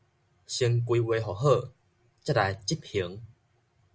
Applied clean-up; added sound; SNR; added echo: none; none; none; none.